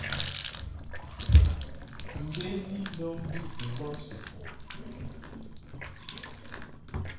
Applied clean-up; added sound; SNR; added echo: none; Water tap, faucet; 6 dB; reverberation time 0.6 s.